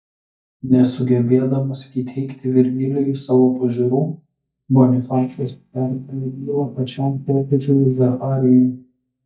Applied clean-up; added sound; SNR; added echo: neural mask model DeepFilterNet 3.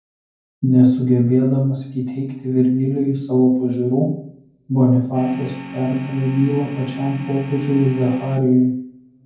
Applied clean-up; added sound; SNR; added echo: none; Organ; 13 dB; reverberation time 0.9 s.